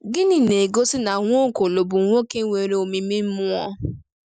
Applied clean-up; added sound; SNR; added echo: none; none; none; none.